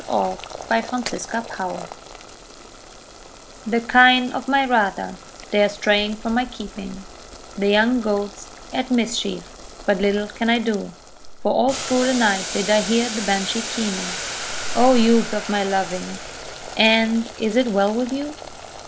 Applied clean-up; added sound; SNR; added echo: none; Chewing, mastication + Boiling; 10 dB; none.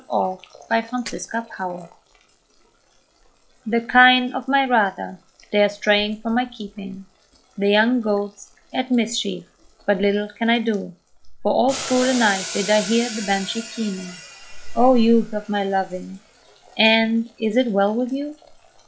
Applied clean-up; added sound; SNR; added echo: classical method log-MMSE.